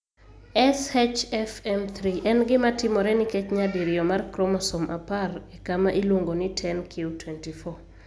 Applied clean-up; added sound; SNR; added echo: none; none; none; none.